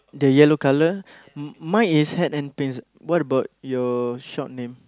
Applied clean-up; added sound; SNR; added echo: none; none; none; none.